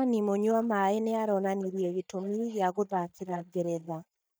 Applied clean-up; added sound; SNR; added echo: neural mask model DeepFilterNet 3.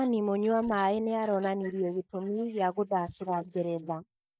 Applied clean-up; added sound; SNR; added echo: neural mask model Resemble Enhance denoiser.